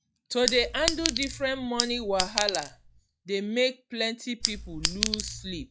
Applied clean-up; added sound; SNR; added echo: classical method log-MMSE.